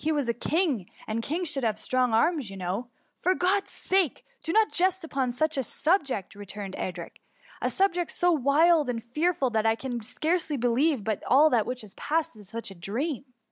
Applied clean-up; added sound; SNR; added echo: none; none; none; none.